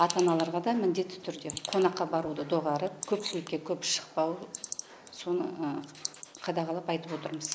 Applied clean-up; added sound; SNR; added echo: neural mask model Resemble Enhance denoiser.